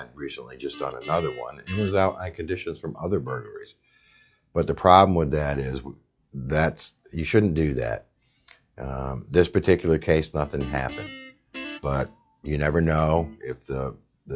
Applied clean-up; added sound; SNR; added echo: classical method log-MMSE.